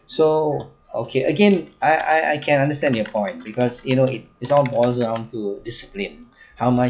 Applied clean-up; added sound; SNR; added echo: classical method log-MMSE.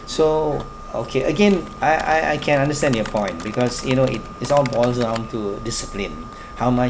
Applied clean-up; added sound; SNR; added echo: none; Typing; 16 dB; none.